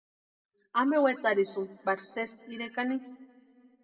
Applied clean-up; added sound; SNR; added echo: none; none; none; reverberation time 1.2 s.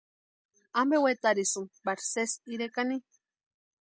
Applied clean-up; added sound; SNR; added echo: none; none; none; none.